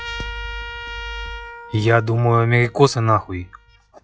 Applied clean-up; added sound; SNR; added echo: classical method log-MMSE.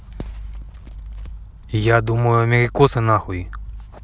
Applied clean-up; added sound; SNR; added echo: none; none; none; none.